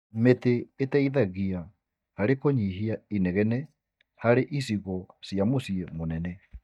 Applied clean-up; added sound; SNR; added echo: neural mask model DeepFilterNet 3.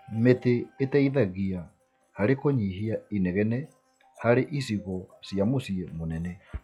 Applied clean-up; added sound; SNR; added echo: classical method log-MMSE.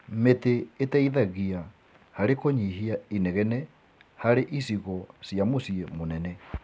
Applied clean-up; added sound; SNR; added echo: none; none; none; none.